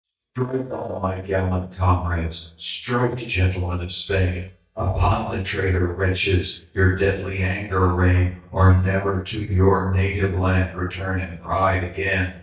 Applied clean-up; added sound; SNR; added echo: neural mask model DeepFilterNet 3.